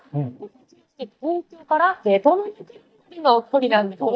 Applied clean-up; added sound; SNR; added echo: neural mask model DeepFilterNet 3.